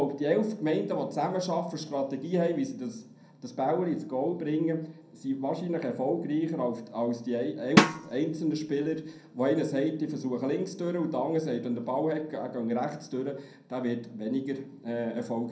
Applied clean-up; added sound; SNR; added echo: none; Drum; -2 dB; reverberation time 0.6 s.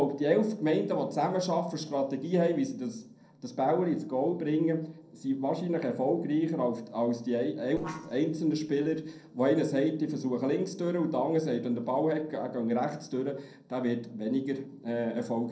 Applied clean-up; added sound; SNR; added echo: neural separator model SepFormer DNS4.